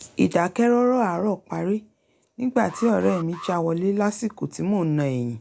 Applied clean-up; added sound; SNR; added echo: none; Alarm; 17 dB; none.